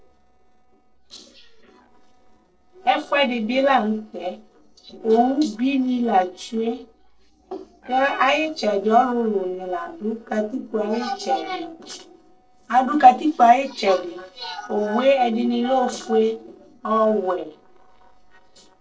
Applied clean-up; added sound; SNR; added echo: neural separator model SepFormer DNS4.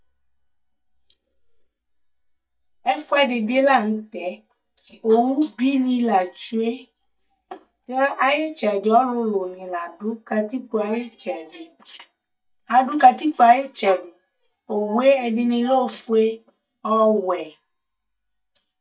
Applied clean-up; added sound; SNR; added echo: neural mask model DeepFilterNet 3.